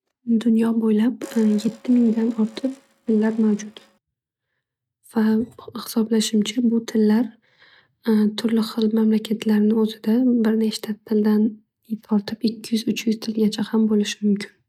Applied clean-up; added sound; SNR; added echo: neural mask model RNNoise.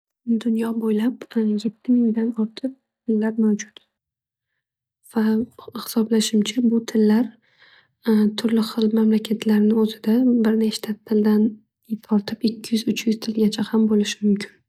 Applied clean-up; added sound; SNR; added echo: neural mask model DeepFilterNet 3.